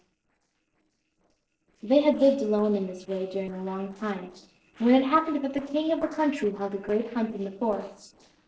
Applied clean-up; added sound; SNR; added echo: neural separator model SepFormer DNS4.